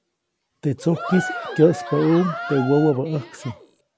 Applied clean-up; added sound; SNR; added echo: none; Cheering; 10 dB; none.